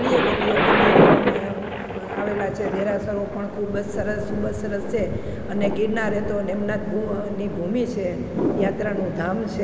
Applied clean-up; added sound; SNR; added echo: none; Thunder; 0 dB; none.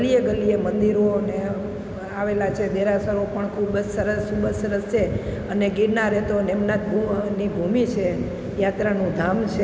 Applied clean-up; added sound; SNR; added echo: none; none; none; none.